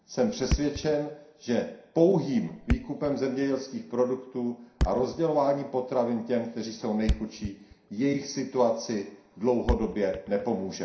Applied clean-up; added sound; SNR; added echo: none; Thump, thud; 8 dB; reverberation time 0.5 s.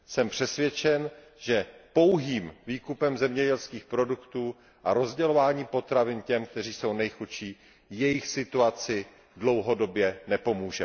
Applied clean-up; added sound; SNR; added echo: none; none; none; none.